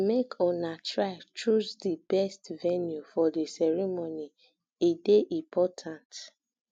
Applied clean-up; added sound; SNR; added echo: none; none; none; none.